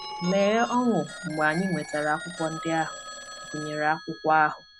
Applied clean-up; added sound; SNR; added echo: none; Telephone; 12 dB; none.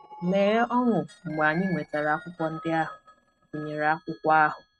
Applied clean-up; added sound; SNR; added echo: neural mask model RNNoise.